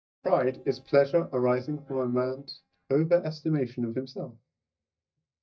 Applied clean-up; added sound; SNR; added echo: neural mask model DeepFilterNet 3.